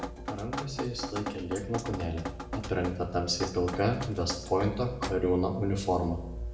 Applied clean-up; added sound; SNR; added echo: none; Drip; 8 dB; reverberation time 0.8 s.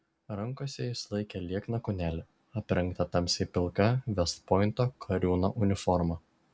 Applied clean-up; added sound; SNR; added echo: none; none; none; none.